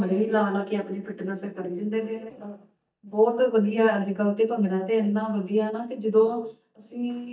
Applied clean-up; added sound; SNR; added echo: neural mask model DeepFilterNet 3.